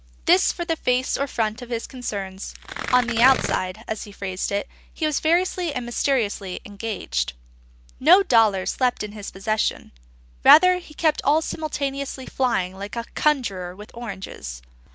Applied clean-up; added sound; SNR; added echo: none; Tearing; 5 dB; none.